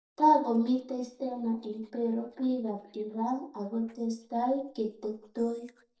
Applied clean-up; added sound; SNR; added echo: neural mask model DeepFilterNet 3.